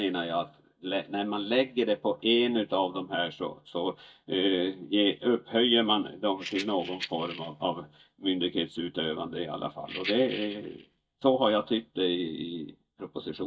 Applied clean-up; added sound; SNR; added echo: neural mask model DeepFilterNet 3.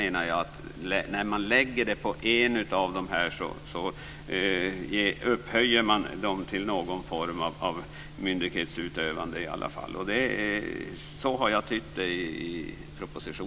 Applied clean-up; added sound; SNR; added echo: none; none; none; none.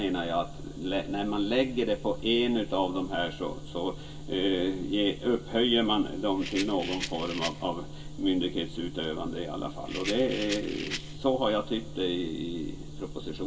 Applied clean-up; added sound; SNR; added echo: none; Rattle; 10 dB; reverberation time 0.2 s.